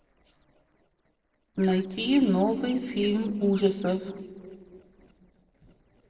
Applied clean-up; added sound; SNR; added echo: neural separator model SepFormer DNS4.